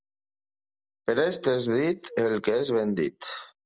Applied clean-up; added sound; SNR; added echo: none; none; none; none.